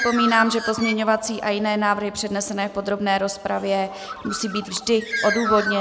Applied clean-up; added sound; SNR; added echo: none; Bird; 8 dB; none.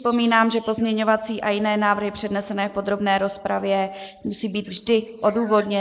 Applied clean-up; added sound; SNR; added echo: neural mask model Resemble Enhance denoiser.